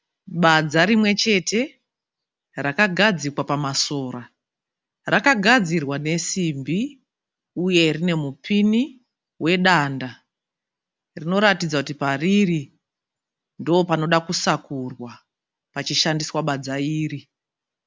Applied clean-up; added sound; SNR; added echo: none; none; none; none.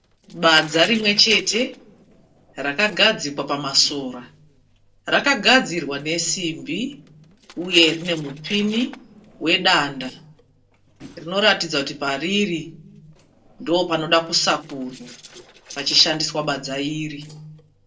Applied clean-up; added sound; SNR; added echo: neural separator model SepFormer DNS4.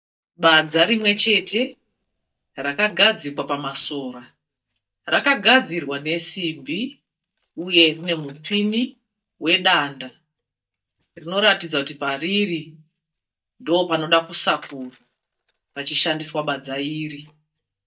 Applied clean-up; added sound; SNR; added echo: neural mask model DeepFilterNet 3.